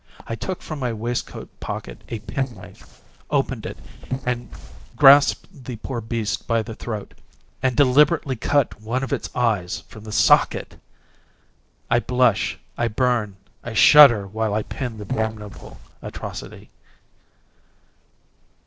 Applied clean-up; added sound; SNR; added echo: neural separator model SepFormer DNS4.